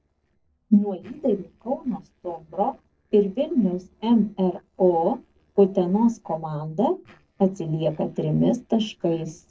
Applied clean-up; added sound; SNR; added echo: neural separator model SepFormer DNS4.